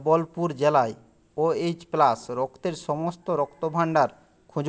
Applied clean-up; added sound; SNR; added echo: none; none; none; none.